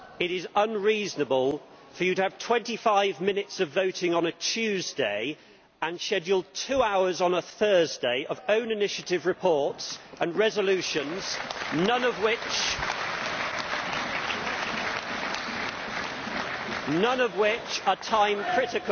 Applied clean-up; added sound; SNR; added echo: none; none; none; none.